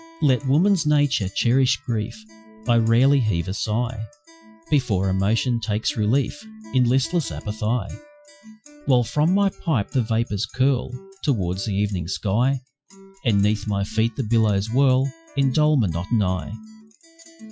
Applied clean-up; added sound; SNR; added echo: classical method Wiener filter.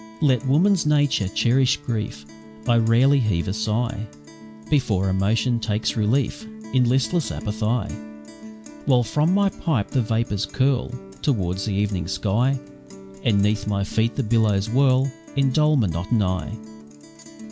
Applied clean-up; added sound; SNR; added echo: none; Guitar; 17 dB; none.